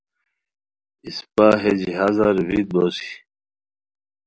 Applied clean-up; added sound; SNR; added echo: none; none; none; none.